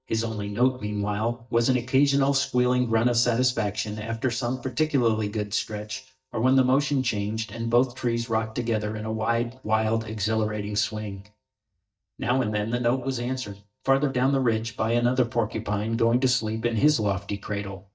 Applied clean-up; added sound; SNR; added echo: neural mask model DeepFilterNet 3.